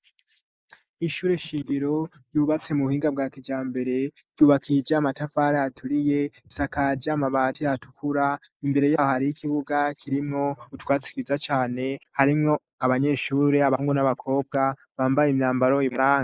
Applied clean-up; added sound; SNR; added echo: neural mask model Resemble Enhance denoiser.